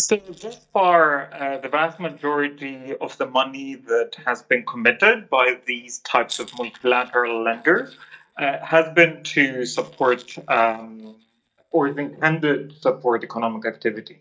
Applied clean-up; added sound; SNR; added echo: neural mask model DeepFilterNet 3.